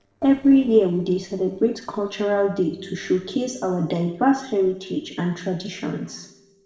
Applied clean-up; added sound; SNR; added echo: neural separator model SepFormer DNS4.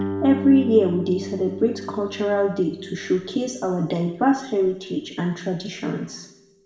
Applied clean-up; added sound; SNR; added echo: none; Guitar; 11 dB; reverberation time 0.7 s.